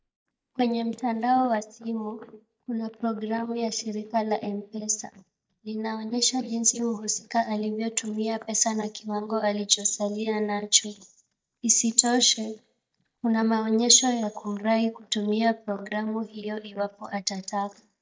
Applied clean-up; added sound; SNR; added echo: neural mask model DeepFilterNet 3.